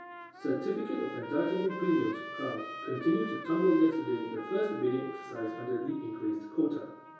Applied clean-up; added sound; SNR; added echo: none; Trumpet; 12 dB; reverberation time 0.6 s.